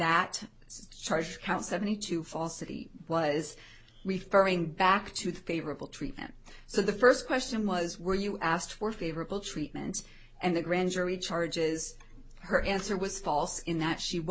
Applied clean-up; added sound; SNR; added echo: none; none; none; none.